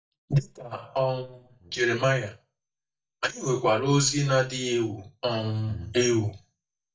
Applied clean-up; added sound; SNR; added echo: neural mask model DeepFilterNet 3.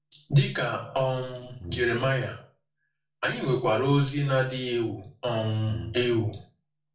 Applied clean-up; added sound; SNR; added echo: neural separator model SepFormer DNS4.